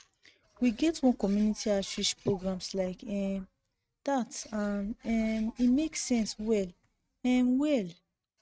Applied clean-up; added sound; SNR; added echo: neural mask model RNNoise.